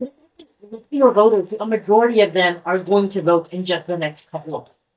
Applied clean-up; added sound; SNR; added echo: neural mask model DeepFilterNet 3.